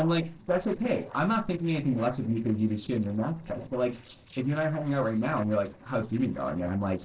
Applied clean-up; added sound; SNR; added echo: neural separator model SepFormer DNS4.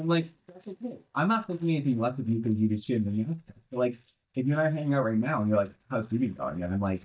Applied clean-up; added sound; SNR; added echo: neural mask model DeepFilterNet 3.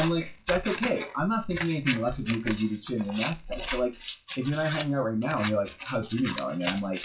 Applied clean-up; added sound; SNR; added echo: classical method WPE with log-MMSE.